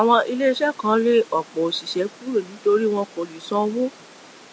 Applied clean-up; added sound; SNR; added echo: none; none; none; none.